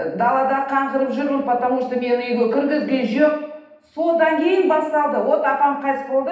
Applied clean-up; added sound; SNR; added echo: none; none; none; reverberation time 0.8 s.